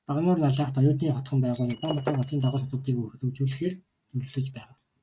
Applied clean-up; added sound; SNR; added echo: neural mask model RNNoise.